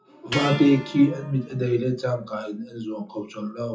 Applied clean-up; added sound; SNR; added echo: classical method WPE with log-MMSE.